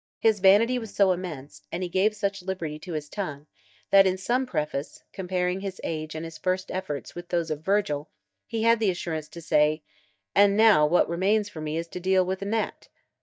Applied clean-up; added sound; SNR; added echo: neural mask model DeepFilterNet 3.